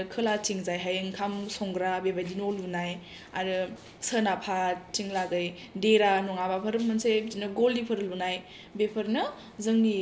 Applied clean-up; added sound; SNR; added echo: none; none; none; none.